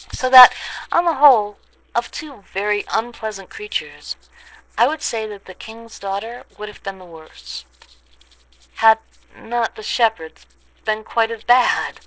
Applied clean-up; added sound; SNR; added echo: neural separator model SepFormer DNS4.